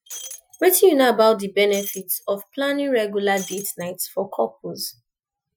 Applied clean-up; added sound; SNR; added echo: classical method Wiener filter.